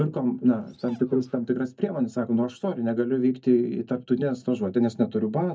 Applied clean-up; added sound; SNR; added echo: neural mask model DeepFilterNet 3.